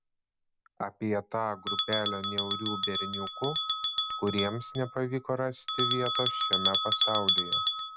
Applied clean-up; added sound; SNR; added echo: none; Bell; -4 dB; none.